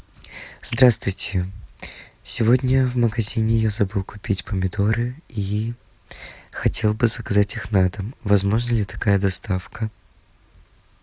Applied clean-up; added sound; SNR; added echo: none; none; none; none.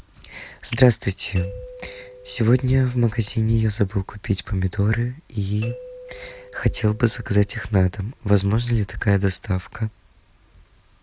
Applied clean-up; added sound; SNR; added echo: none; Doorbell; 19 dB; none.